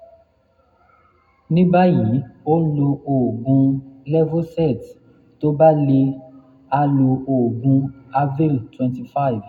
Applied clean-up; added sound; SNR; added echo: none; none; none; reverberation time 0.3 s.